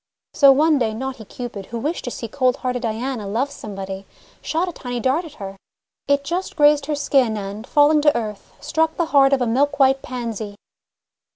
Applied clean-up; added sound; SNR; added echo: none; none; none; none.